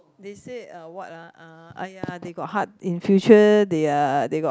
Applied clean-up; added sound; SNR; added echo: none; none; none; none.